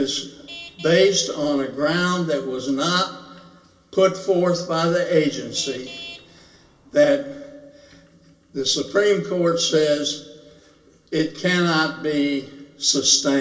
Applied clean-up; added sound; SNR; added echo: none; Traffic noise, roadway noise / Vehicle horn, car horn, honking; 20 dB; reverberation time 0.3 s.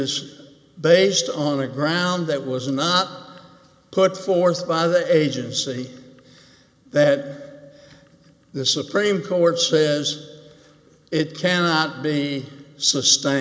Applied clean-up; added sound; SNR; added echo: none; none; none; none.